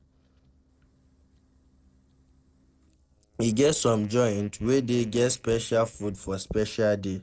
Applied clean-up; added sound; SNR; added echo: neural separator model SepFormer DNS4.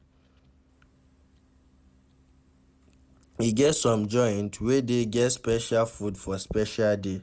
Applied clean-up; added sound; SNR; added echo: none; none; none; none.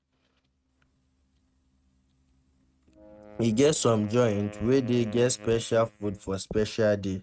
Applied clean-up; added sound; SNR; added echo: neural mask model RNNoise.